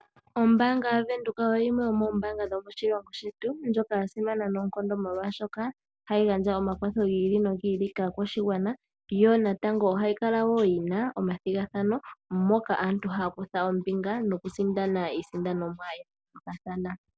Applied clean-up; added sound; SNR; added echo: none; none; none; none.